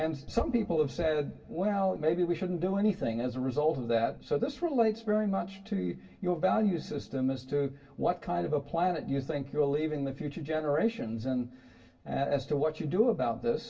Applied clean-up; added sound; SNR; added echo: none; none; none; reverberation time 0.1 s.